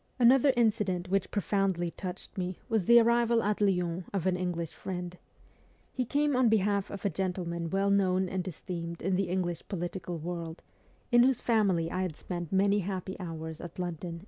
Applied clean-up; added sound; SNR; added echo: none; none; none; none.